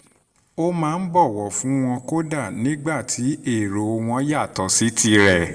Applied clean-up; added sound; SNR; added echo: none; none; none; reverberation time 1.1 s.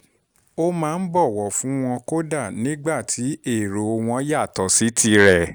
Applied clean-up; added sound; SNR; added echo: none; none; none; none.